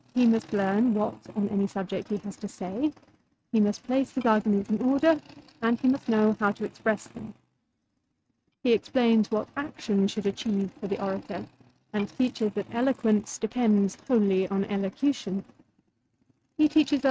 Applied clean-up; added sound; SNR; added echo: neural mask model RNNoise.